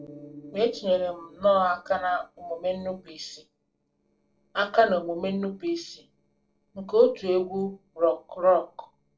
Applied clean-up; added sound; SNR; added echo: neural separator model SepFormer DNS4.